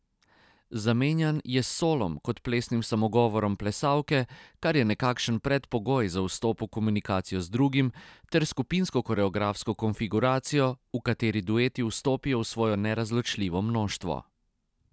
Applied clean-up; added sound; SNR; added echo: none; none; none; none.